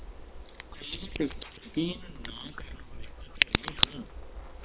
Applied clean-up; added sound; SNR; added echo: neural separator model SepFormer WHAM!.